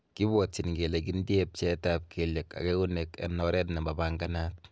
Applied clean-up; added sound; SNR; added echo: none; none; none; none.